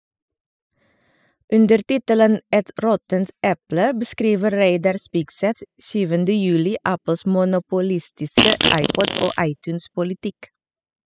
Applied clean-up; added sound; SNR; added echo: classical method spectral subtraction.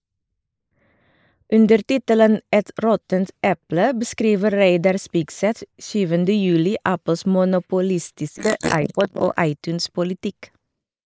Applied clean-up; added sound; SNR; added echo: neural mask model Resemble Enhance denoiser.